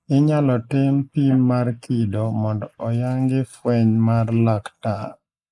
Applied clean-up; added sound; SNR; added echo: neural mask model Resemble Enhance denoiser.